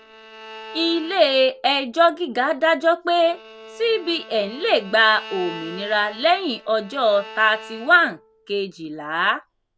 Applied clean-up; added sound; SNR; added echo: none; Bowed string instrument; 19 dB; none.